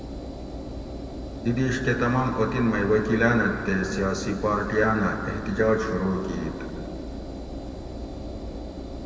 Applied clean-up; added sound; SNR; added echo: none; Engine; 8 dB; reverberation time 2.4 s.